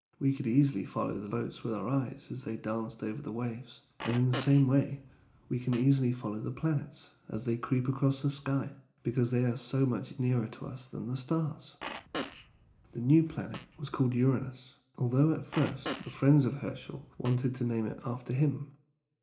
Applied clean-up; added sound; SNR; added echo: none; Fart; 13 dB; reverberation time 0.4 s.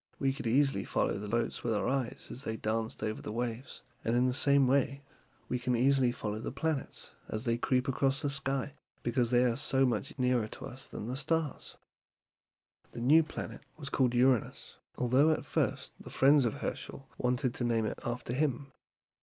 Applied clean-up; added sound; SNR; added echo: none; none; none; none.